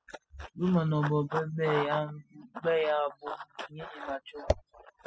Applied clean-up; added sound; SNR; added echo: classical method spectral subtraction.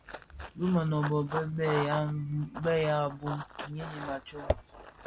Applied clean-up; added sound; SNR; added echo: none; Run; 10 dB; none.